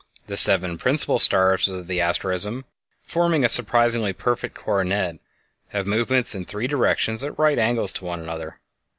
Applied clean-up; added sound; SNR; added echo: none; none; none; none.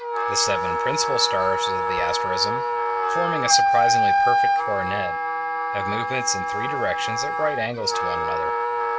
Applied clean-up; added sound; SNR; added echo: none; Wind instrument, woodwind instrument; -5 dB; reverberation time 1.6 s.